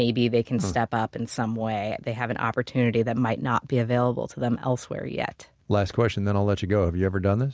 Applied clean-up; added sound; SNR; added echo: none; none; none; none.